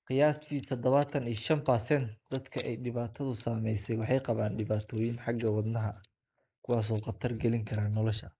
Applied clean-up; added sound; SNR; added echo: neural mask model Resemble Enhance denoiser.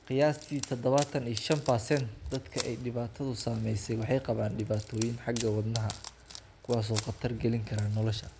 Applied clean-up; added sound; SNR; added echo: none; Wood; 15 dB; none.